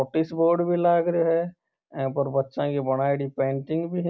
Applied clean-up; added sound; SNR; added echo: none; none; none; none.